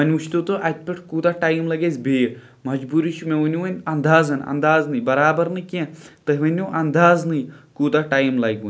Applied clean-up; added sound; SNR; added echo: none; none; none; none.